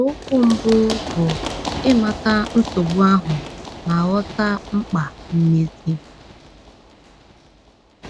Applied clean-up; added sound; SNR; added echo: none; Run; 11 dB; none.